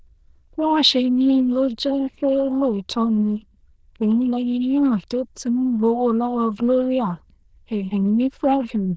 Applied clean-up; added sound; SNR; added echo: neural diffusion model UNIVERSE++.